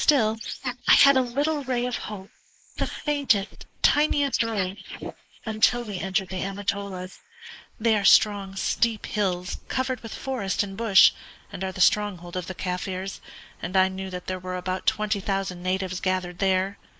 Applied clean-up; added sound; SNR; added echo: neural mask model Resemble Enhance denoiser.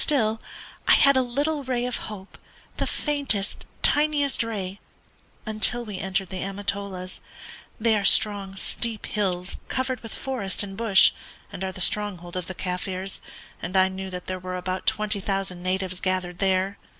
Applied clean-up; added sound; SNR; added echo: none; none; none; none.